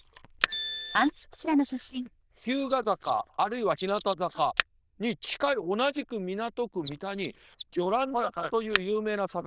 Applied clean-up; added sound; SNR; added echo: neural diffusion model UNIVERSE++.